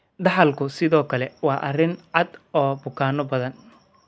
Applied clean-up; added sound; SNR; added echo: none; none; none; none.